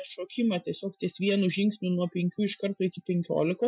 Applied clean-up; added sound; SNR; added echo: classical method Wiener filter.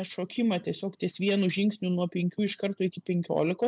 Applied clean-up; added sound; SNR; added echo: none; none; none; none.